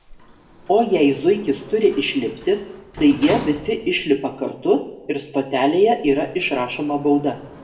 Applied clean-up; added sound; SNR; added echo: none; Sliding door; 17 dB; reverberation time 0.7 s.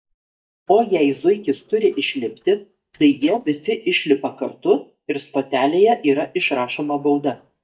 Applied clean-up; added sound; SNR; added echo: neural mask model DeepFilterNet 3.